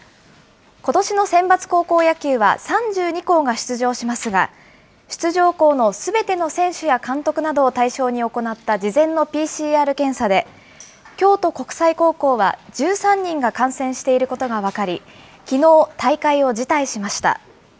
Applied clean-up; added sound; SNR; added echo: none; none; none; none.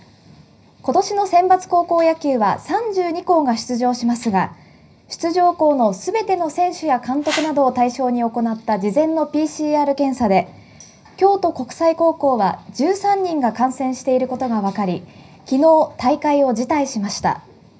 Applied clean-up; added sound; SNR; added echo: none; Whoosh, swoosh, swish; 10 dB; reverberation time 0.4 s.